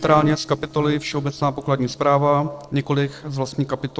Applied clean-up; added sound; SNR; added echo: neural separator model SepFormer DNS4.